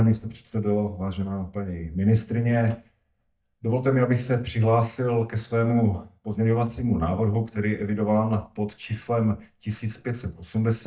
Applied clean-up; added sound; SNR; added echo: neural mask model DeepFilterNet 3.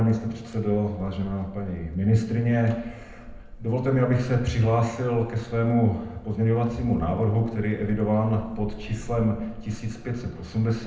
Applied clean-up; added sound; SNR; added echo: none; Wind; 17 dB; reverberation time 0.7 s.